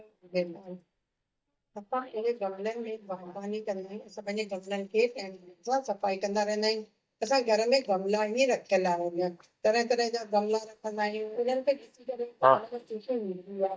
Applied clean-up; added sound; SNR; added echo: neural mask model DeepFilterNet 3.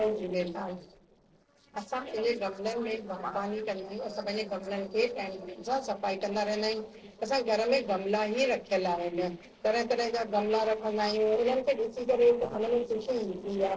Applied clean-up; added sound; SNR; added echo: neural separator model SepFormer DNS4.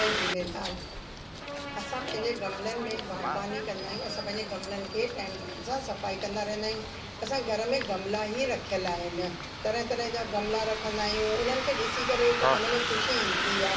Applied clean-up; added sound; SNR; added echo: none; Bus; 2 dB; reverberation time 0.3 s.